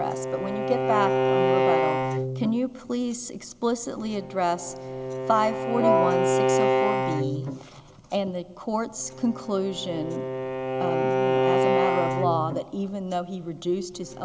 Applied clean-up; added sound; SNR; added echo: none; Wind instrument, woodwind instrument + Bowed string instrument; -3 dB; none.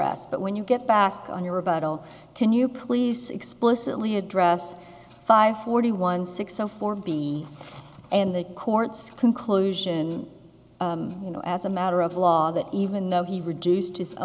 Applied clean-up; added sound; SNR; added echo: none; none; none; none.